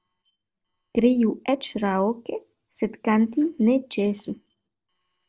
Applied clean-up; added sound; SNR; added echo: neural separator model SepFormer DNS4.